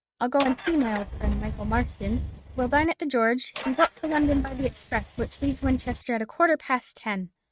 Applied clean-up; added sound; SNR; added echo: neural mask model RNNoise.